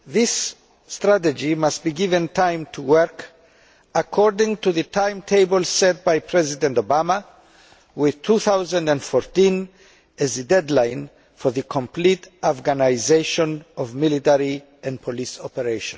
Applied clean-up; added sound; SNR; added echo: none; none; none; none.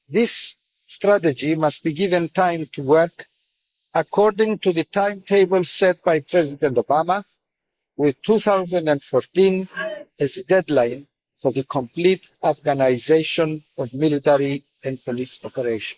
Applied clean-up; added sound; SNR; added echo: neural mask model Resemble Enhance denoiser.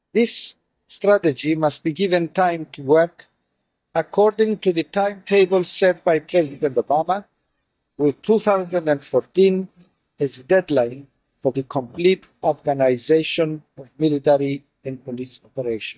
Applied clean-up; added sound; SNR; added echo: neural mask model DeepFilterNet 3.